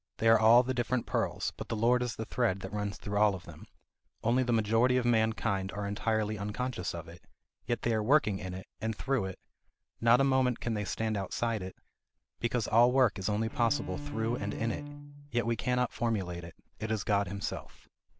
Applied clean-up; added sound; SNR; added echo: none; Bowed string instrument; 12 dB; none.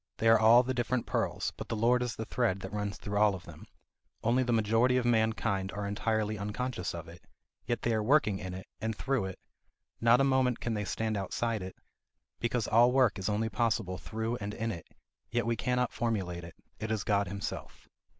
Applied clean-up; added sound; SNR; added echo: none; none; none; none.